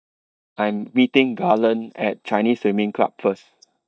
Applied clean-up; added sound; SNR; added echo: neural mask model DeepFilterNet 3.